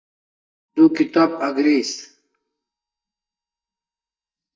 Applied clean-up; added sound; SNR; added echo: neural mask model DeepFilterNet 3.